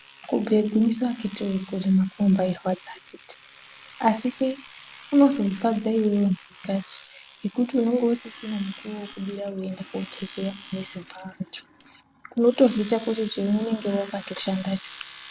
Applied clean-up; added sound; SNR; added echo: none; Domestic sounds, home sounds; 19 dB; none.